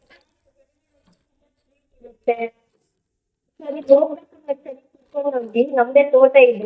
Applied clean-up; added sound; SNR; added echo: neural mask model DeepFilterNet 3.